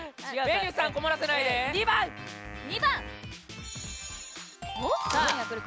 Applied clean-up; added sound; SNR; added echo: none; Wind instrument, woodwind instrument; 17 dB; none.